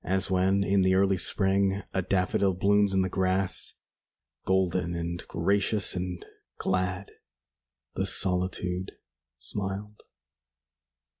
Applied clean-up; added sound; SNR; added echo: none; none; none; none.